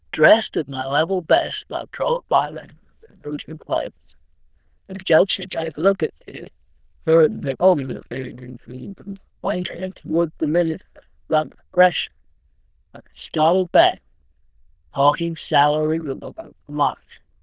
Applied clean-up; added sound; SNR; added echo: neural diffusion model UNIVERSE++.